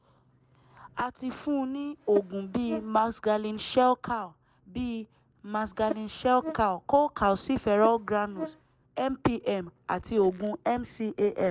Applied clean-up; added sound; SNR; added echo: none; Buzz; 11 dB; none.